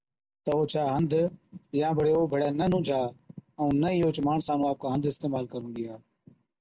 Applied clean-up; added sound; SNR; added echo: none; none; none; none.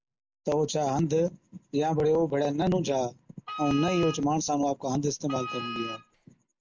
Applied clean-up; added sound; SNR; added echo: none; Wind instrument, woodwind instrument; 10 dB; none.